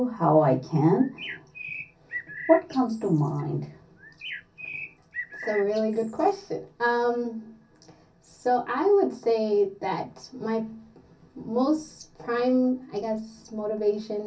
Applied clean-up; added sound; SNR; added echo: none; Bird; 13 dB; reverberation time 0.3 s.